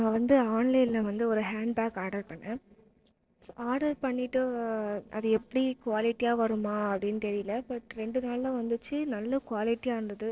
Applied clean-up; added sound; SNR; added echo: neural separator model SepFormer DNS4.